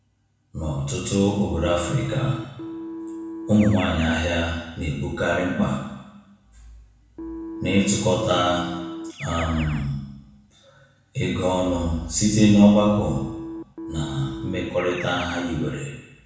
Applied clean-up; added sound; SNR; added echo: none; Keyboard (musical); 14 dB; reverberation time 1.0 s.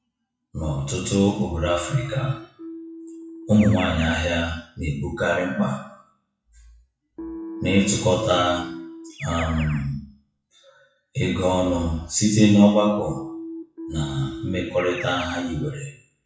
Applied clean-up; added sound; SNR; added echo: classical method WPE with log-MMSE.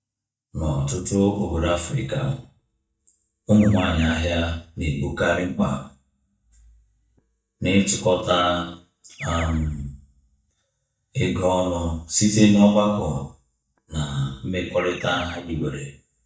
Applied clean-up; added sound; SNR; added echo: neural mask model DeepFilterNet 3.